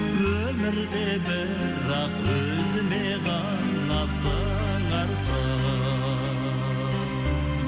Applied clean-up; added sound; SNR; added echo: none; none; none; none.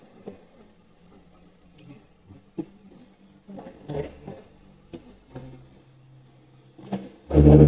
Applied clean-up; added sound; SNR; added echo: neural mask model DeepFilterNet 3.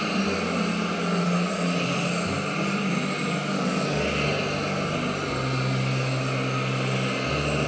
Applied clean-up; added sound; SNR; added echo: none; Hiss; 1 dB; reverberation time 0.6 s.